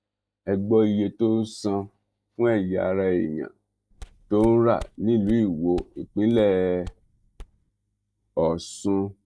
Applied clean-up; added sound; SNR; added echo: neural mask model DeepFilterNet 3.